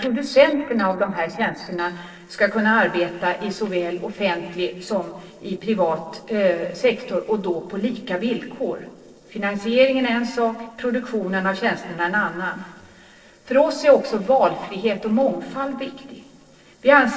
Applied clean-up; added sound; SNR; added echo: neural separator model SepFormer DNS4.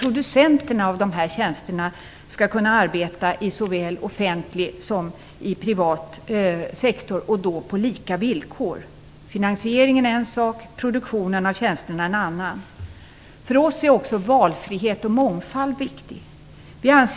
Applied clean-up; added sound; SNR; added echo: none; none; none; none.